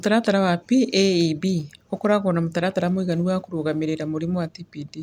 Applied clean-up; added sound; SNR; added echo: none; none; none; none.